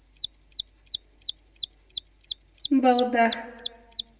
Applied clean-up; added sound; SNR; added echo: none; Mechanisms; 11 dB; reverberation time 1.3 s.